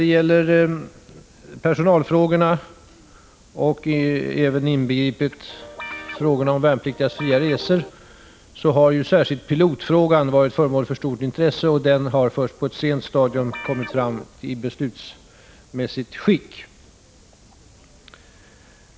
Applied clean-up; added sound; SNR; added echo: none; Guitar; 15 dB; none.